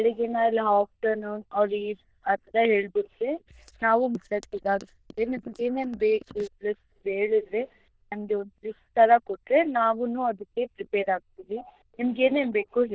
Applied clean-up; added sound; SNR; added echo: neural diffusion model UNIVERSE++.